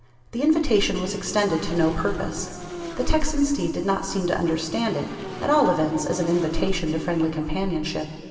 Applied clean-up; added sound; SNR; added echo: none; Motorcycle / Engine; 13 dB; reverberation time 2.5 s.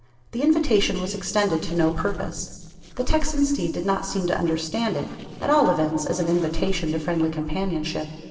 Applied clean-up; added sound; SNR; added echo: neural separator model SepFormer DNS4.